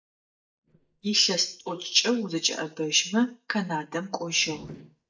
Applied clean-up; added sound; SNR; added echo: neural mask model DeepFilterNet 3.